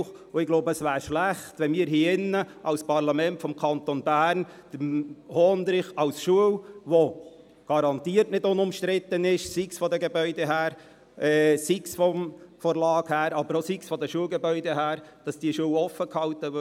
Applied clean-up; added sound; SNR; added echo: none; none; none; none.